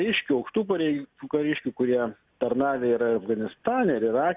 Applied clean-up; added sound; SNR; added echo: none; none; none; none.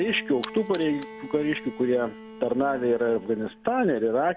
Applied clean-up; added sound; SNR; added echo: none; Splash, splatter + Bowed string instrument; 16 dB; none.